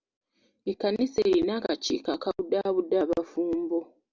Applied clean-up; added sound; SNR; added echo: none; none; none; none.